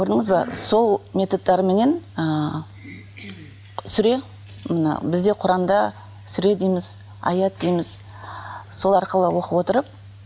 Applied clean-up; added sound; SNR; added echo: none; none; none; none.